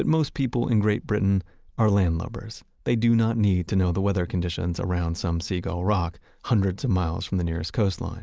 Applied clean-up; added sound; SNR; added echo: none; none; none; none.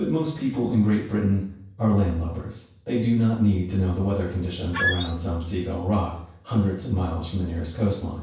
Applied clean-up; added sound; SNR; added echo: none; Squeak; 2 dB; reverberation time 0.7 s.